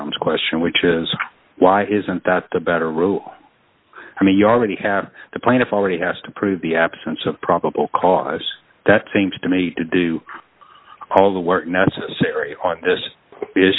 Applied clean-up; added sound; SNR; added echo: none; none; none; none.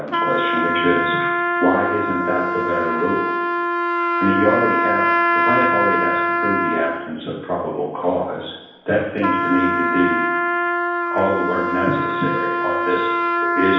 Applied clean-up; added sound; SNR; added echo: none; Trumpet; -2 dB; reverberation time 0.9 s.